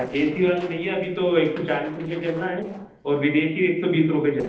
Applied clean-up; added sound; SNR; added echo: neural separator model SepFormer DNS4.